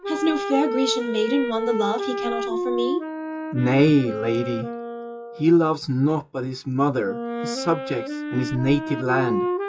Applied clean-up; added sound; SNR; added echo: classical method WPE with log-MMSE.